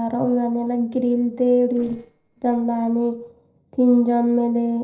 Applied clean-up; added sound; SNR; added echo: neural separator model SepFormer DNS4.